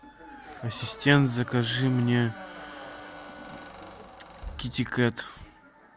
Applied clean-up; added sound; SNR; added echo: none; Squeak + Harmonica; 16 dB; none.